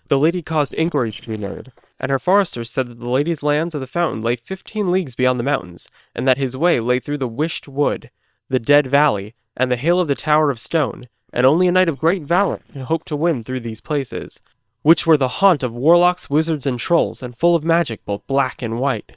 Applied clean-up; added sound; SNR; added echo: neural separator model SepFormer WHAM!.